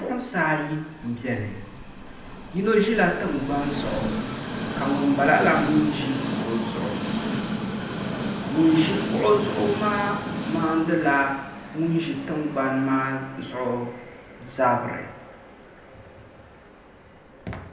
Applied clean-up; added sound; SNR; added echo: none; Train; 6 dB; reverberation time 0.8 s.